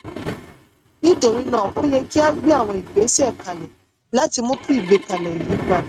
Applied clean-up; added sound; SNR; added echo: neural mask model RNNoise.